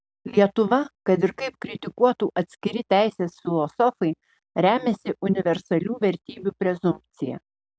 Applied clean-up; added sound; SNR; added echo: none; none; none; none.